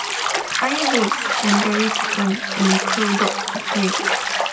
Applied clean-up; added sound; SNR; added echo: none; Bathtub (filling or washing); -1 dB; reverberation time 2.0 s.